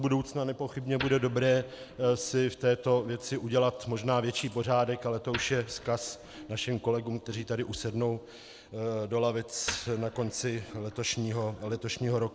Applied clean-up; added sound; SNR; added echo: none; Coin (dropping) + Wood; 17 dB; none.